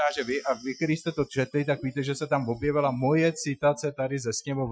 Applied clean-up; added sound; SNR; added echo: classical method Wiener filter.